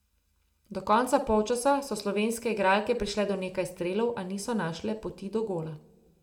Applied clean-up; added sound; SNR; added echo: none; none; none; reverberation time 0.5 s.